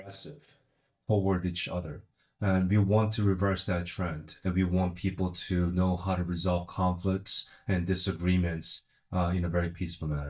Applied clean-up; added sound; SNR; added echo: neural mask model DeepFilterNet 3.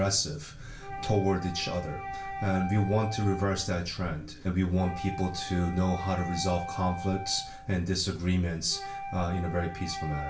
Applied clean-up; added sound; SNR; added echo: none; Wind instrument, woodwind instrument; 10 dB; reverberation time 0.3 s.